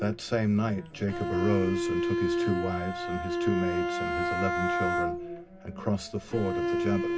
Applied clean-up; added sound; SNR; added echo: none; Bowed string instrument; 0 dB; reverberation time 0.4 s.